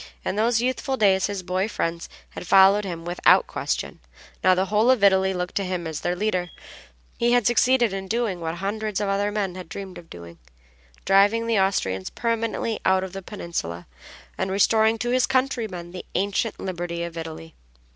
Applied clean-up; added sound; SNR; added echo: none; none; none; none.